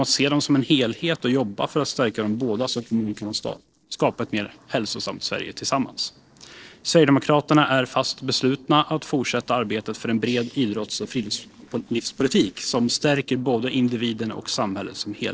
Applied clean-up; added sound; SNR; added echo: neural separator model SepFormer DNS4.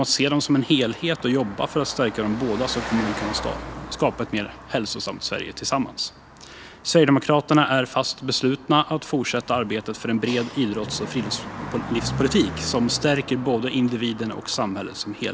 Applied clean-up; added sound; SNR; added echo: none; Car passing by; 13 dB; none.